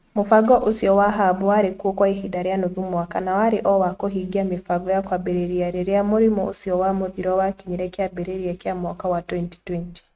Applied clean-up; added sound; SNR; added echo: neural mask model RNNoise.